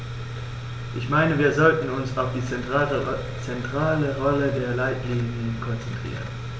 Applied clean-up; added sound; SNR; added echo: none; none; none; none.